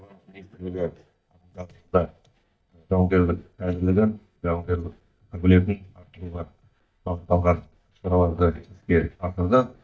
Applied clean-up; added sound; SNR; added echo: neural mask model DeepFilterNet 3.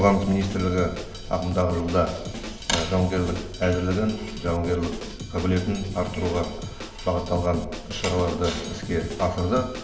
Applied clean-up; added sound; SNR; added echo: none; Drum kit; 13 dB; reverberation time 2.3 s.